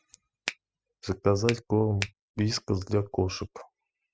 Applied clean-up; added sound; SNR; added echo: classical method spectral subtraction.